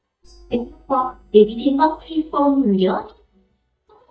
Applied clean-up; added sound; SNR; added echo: neural mask model DeepFilterNet 3.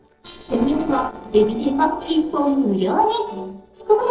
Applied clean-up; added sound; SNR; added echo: neural separator model SepFormer DNS4.